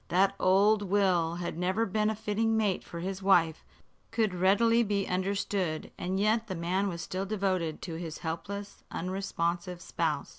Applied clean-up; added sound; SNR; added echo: none; none; none; none.